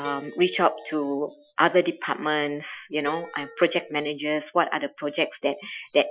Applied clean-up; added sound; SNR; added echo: classical method Wiener filter.